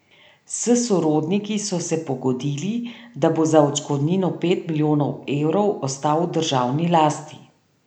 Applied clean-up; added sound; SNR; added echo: none; none; none; none.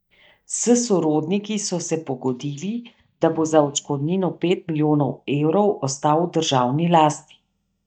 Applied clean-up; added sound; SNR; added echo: neural mask model DeepFilterNet 3.